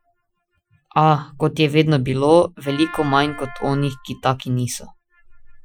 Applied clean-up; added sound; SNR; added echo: classical method Wiener filter.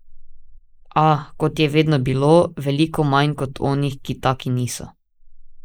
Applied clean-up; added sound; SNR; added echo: neural mask model Resemble Enhance denoiser.